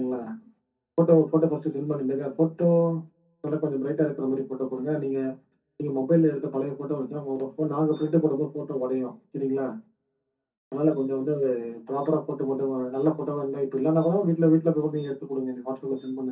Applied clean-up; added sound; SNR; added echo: none; none; none; reverberation time 0.3 s.